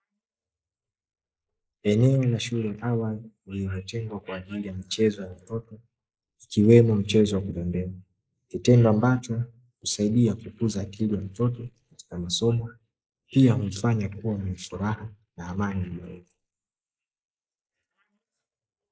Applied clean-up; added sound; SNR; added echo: neural mask model Resemble Enhance denoiser.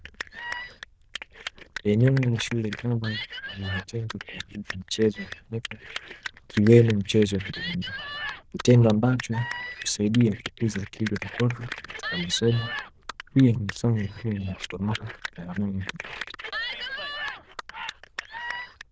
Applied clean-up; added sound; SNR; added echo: neural diffusion model UNIVERSE++.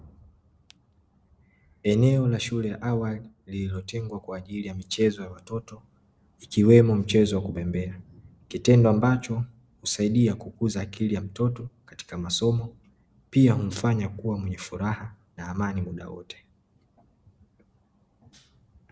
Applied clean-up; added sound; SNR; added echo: none; none; none; none.